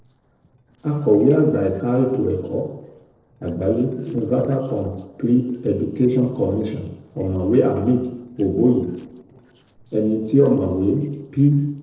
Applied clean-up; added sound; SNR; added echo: neural separator model SepFormer DNS4.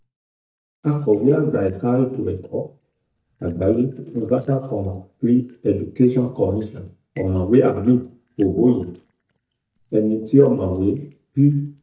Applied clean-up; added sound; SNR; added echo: neural mask model DeepFilterNet 3.